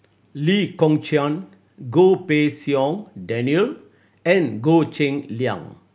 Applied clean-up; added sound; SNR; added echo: none; none; none; none.